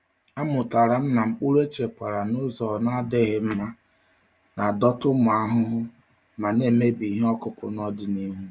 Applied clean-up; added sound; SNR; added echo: none; none; none; none.